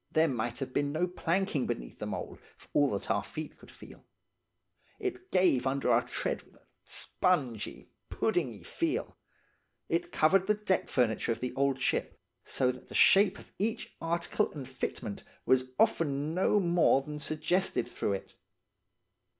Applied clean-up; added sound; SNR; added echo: none; none; none; none.